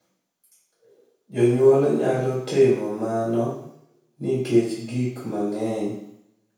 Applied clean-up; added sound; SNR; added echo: none; none; none; reverberation time 0.6 s.